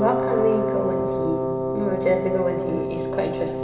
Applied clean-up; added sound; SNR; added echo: none; Wind instrument, woodwind instrument; 0 dB; reverberation time 2.5 s.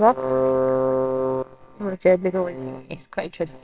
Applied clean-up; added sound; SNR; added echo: neural separator model SepFormer WHAMR!.